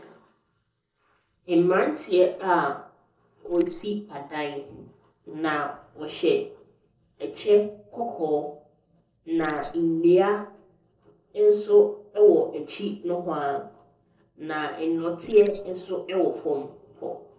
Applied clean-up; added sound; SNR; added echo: neural separator model SepFormer DNS4.